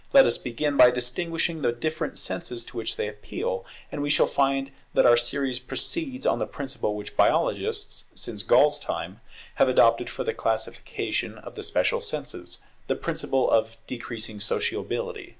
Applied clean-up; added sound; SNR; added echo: none; none; none; none.